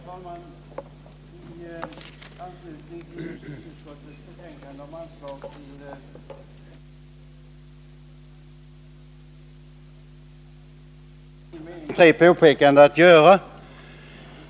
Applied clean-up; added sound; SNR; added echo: none; none; none; none.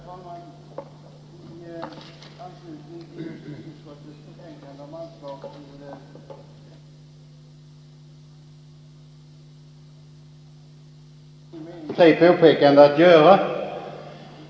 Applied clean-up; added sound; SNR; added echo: none; none; none; reverberation time 2.2 s.